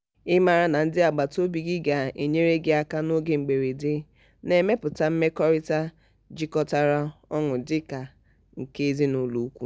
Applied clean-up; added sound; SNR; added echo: none; none; none; none.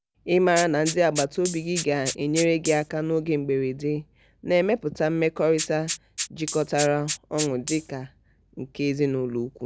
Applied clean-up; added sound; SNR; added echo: none; Rattle (instrument); 10 dB; none.